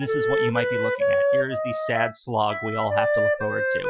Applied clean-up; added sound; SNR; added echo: classical method Wiener filter.